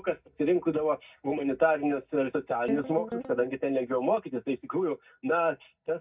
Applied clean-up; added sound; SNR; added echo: neural mask model DeepFilterNet 3.